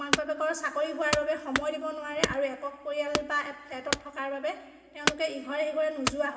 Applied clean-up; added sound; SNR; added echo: none; Wood / Domestic sounds, home sounds; 4 dB; reverberation time 2.6 s.